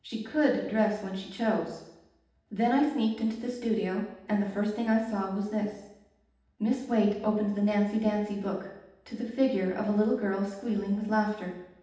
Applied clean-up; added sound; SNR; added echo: none; none; none; reverberation time 0.8 s.